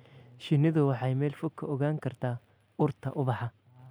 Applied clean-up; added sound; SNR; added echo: none; none; none; none.